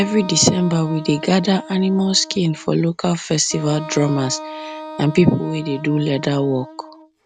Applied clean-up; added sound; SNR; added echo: none; Wind instrument, woodwind instrument; 15 dB; none.